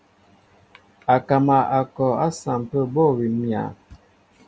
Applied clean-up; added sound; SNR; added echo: none; none; none; none.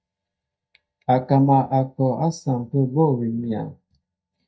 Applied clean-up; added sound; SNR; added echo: neural mask model DeepFilterNet 3.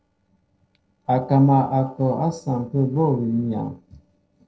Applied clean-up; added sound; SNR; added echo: neural separator model SepFormer DNS4.